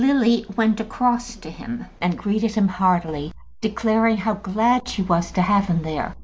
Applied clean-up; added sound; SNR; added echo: none; none; none; none.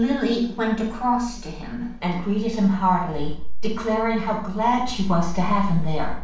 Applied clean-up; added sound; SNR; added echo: none; none; none; reverberation time 0.5 s.